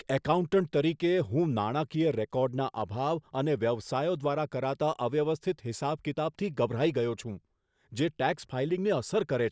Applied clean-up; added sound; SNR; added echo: none; none; none; none.